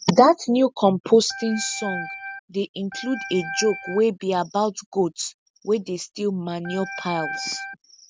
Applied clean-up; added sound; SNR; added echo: none; Organ; 10 dB; none.